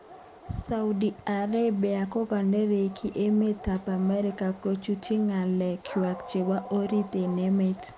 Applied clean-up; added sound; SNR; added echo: none; Dog; 18 dB; none.